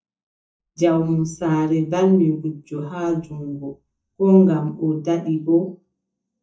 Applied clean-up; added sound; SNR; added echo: neural mask model DeepFilterNet 3.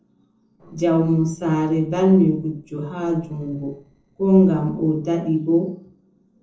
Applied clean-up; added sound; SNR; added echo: neural separator model SepFormer DNS4.